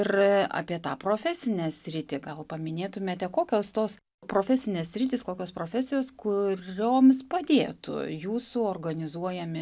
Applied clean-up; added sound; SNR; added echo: none; none; none; none.